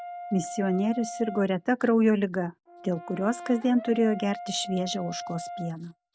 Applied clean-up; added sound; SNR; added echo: none; Brass instrument; 13 dB; none.